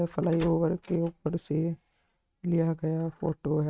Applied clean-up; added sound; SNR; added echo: neural mask model RNNoise.